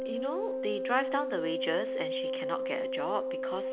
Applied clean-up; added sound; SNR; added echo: none; Wind instrument, woodwind instrument; -1 dB; none.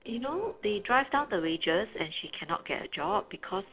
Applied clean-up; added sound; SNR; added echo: neural separator model SepFormer DNS4.